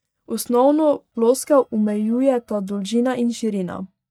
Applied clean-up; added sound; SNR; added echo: neural mask model DeepFilterNet 3.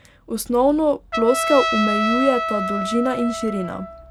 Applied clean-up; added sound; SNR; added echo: none; Trumpet; 5 dB; none.